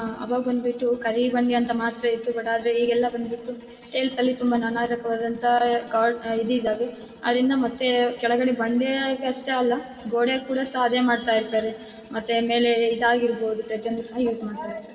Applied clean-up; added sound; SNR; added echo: none; none; none; reverberation time 2.6 s.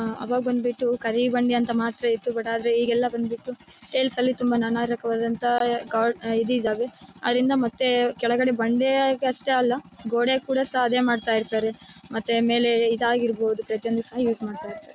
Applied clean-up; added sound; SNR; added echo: none; none; none; none.